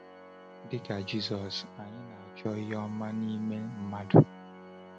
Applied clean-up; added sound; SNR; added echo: none; Organ; 17 dB; none.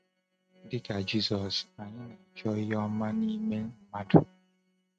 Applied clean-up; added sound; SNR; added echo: neural mask model RNNoise.